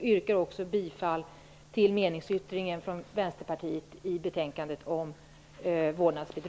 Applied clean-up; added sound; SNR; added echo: none; none; none; none.